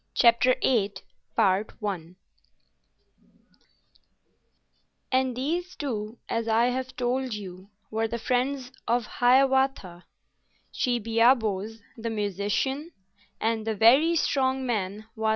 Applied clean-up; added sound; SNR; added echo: none; none; none; none.